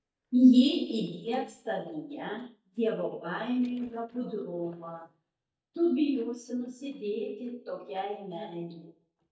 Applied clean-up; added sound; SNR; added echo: neural mask model DeepFilterNet 3.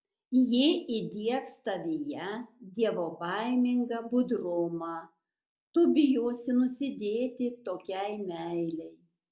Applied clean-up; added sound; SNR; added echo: none; none; none; none.